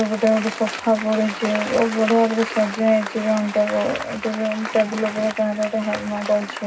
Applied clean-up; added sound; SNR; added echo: none; Applause; 10 dB; reverberation time 0.4 s.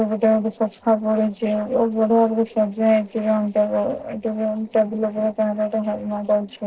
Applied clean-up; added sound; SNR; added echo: neural separator model SepFormer DNS4.